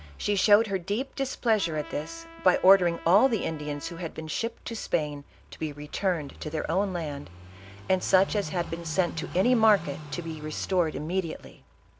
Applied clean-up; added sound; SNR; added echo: none; Car passing by / Idling + Trumpet; 16 dB; none.